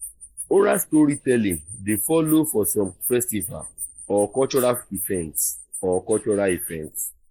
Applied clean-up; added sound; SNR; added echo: neural mask model Resemble Enhance denoiser.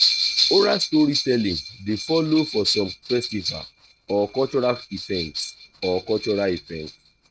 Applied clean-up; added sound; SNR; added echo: neural mask model RNNoise.